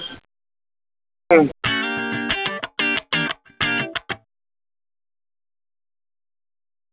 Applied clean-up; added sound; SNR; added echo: none; Electric guitar; -4 dB; none.